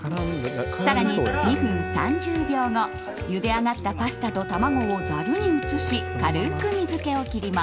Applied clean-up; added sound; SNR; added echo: none; Bowed string instrument; 9 dB; none.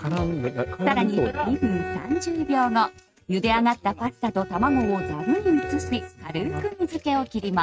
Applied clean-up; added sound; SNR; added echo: neural mask model RNNoise.